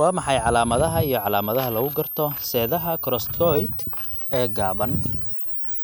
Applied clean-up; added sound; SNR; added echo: none; Camera; 5 dB; none.